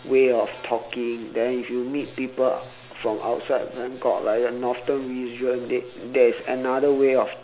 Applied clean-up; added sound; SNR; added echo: none; none; none; none.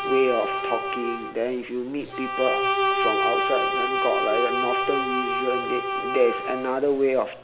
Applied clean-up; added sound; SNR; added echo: none; Bowed string instrument; 0 dB; none.